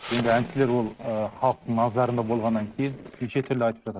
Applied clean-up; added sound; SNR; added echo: neural mask model RNNoise.